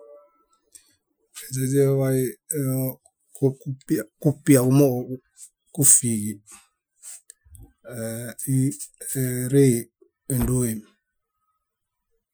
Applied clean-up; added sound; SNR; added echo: classical method Wiener filter.